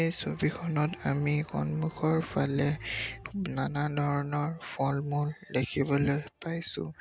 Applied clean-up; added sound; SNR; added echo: none; none; none; none.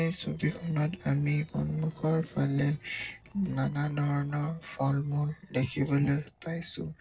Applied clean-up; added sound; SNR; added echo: neural separator model SepFormer DNS4.